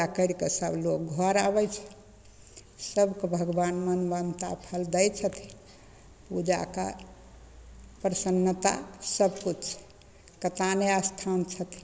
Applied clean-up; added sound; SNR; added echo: none; none; none; none.